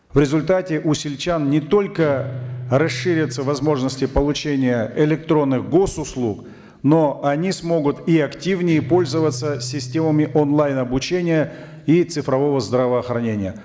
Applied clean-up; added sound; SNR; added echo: none; Guitar; 16 dB; none.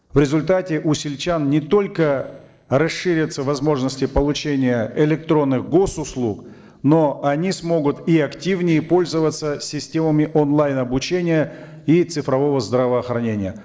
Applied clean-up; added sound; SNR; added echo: neural separator model SepFormer DNS4.